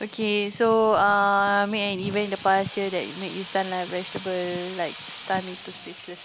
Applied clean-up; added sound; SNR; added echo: none; Drill; 18 dB; none.